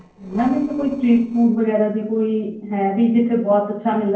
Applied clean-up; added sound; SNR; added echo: neural separator model SepFormer DNS4.